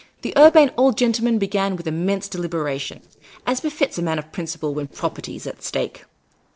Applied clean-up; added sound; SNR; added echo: neural separator model SepFormer DNS4.